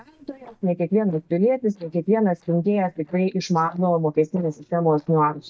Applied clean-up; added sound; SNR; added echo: neural mask model DeepFilterNet 3.